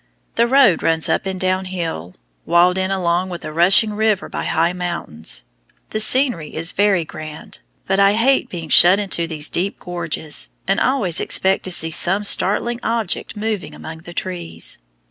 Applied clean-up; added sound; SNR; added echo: none; none; none; none.